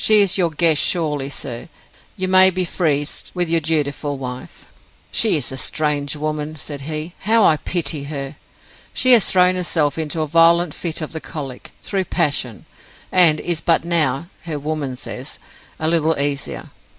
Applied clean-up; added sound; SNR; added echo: none; none; none; none.